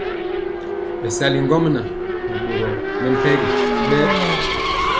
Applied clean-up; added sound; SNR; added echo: none; Race car, auto racing / Accelerating, revving, vroom; -3 dB; none.